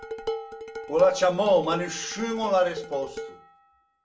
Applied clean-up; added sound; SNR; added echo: none; Dishes, pots, and pans; 11 dB; reverberation time 0.2 s.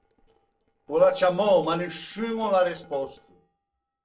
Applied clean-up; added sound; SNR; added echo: neural separator model SepFormer DNS4.